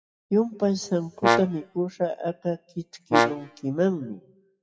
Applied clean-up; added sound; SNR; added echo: classical method WPE with log-MMSE.